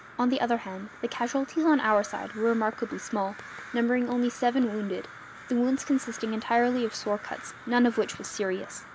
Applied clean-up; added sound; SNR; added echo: none; Crow; 16 dB; none.